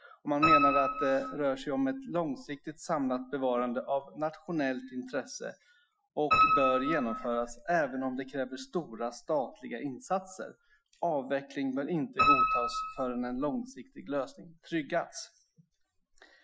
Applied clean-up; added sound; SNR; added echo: classical method Wiener filter.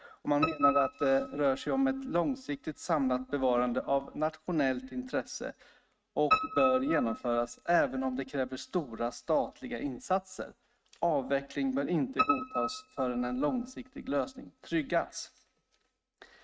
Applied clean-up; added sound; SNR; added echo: neural mask model RNNoise.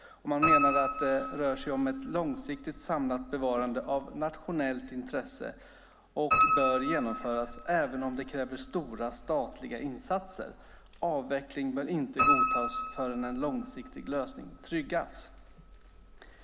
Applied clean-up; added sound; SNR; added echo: none; Piano; 2 dB; none.